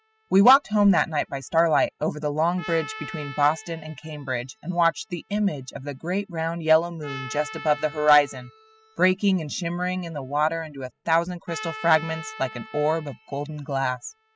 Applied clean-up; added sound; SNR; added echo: classical method spectral subtraction.